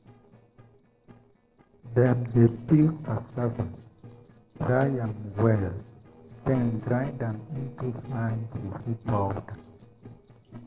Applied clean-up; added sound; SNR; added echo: neural separator model SepFormer DNS4.